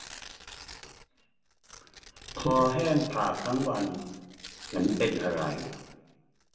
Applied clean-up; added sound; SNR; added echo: none; Tearing; 15 dB; reverberation time 0.8 s.